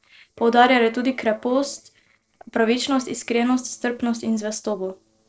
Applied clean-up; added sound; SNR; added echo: neural separator model SepFormer DNS4.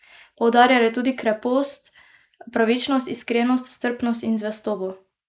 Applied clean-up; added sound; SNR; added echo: neural mask model Resemble Enhance denoiser.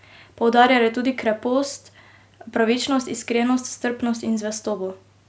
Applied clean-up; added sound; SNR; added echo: none; none; none; none.